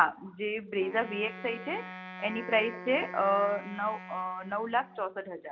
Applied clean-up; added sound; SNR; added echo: none; Wind instrument, woodwind instrument; 14 dB; none.